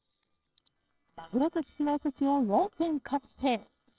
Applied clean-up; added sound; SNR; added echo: neural separator model SepFormer WHAMR!.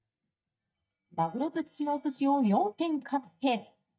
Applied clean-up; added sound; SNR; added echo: neural mask model DeepFilterNet 3.